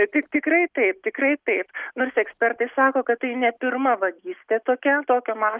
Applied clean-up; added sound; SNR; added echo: none; none; none; none.